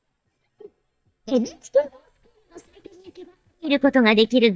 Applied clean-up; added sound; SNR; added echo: neural mask model DeepFilterNet 3.